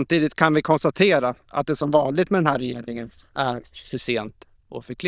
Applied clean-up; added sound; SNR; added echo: neural diffusion model UNIVERSE++.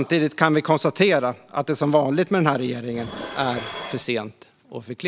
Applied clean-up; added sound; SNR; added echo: none; Dishes, pots, and pans; 16 dB; none.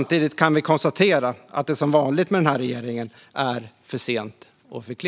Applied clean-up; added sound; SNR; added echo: none; none; none; none.